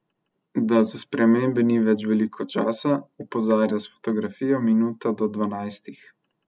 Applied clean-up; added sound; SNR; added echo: none; none; none; none.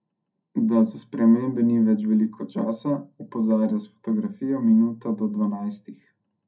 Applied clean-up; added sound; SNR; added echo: none; none; none; reverberation time 0.2 s.